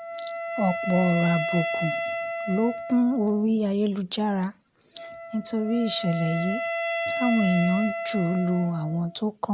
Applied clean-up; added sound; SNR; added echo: none; Wind instrument, woodwind instrument; 6 dB; none.